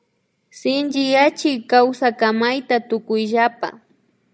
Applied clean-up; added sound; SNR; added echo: none; none; none; none.